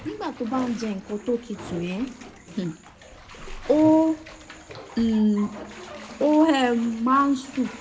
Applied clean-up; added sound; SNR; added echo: none; Bathtub (filling or washing); 16 dB; reverberation time 1.7 s.